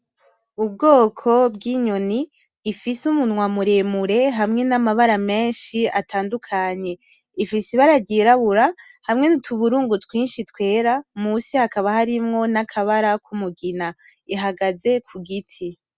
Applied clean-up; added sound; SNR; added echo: none; none; none; none.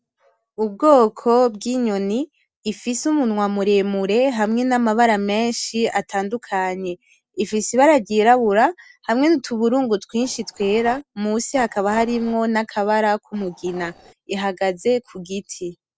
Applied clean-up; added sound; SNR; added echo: neural separator model SepFormer DNS4.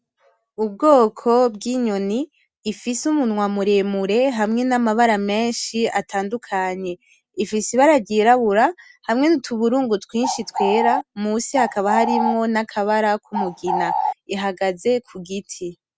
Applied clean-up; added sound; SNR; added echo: none; Bird; 2 dB; none.